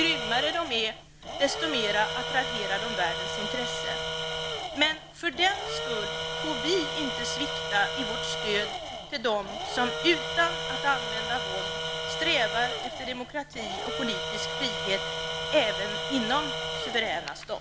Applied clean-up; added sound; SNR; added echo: none; Tools; 2 dB; none.